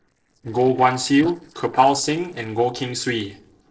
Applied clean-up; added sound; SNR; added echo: neural separator model SepFormer DNS4.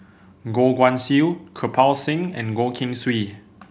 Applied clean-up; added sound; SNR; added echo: none; none; none; none.